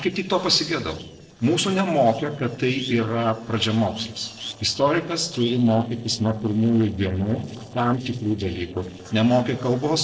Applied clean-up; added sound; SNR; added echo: neural separator model SepFormer DNS4.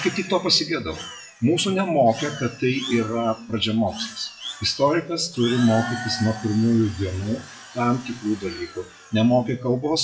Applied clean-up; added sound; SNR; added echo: classical method WPE with log-MMSE.